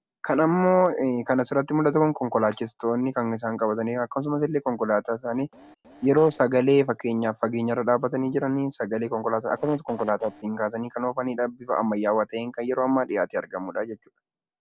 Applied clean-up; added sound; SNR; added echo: neural separator model SepFormer DNS4.